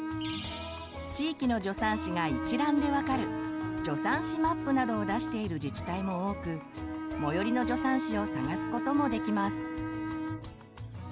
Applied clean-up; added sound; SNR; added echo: none; Bowed string instrument; 4 dB; none.